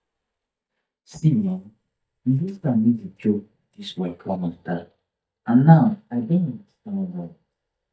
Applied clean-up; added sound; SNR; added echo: neural mask model DeepFilterNet 3.